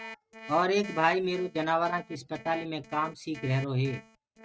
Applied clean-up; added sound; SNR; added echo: neural mask model RNNoise.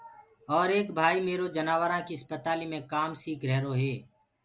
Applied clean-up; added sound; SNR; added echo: none; none; none; none.